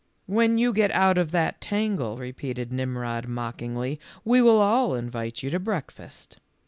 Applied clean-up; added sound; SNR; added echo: none; none; none; none.